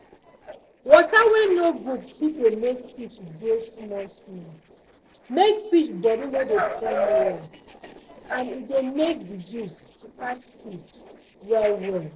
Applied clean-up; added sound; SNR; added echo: neural separator model SepFormer DNS4.